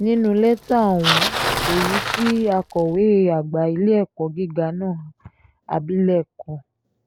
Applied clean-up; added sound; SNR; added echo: none; Bicycle; 8 dB; none.